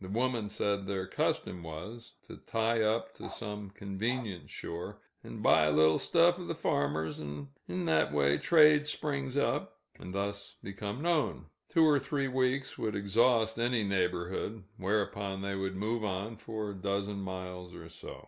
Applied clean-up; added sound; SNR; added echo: none; Bark; 17 dB; none.